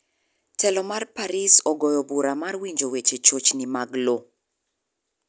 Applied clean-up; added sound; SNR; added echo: none; none; none; none.